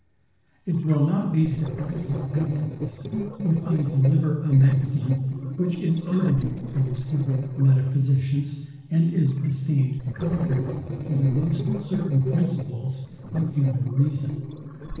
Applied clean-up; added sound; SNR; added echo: neural separator model SepFormer DNS4.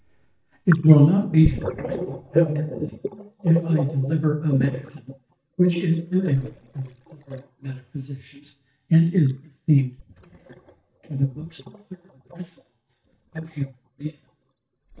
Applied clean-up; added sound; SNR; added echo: neural mask model DeepFilterNet 3.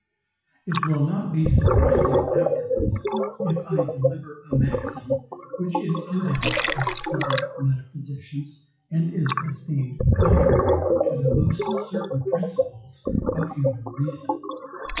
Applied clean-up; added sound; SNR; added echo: classical method WPE with log-MMSE.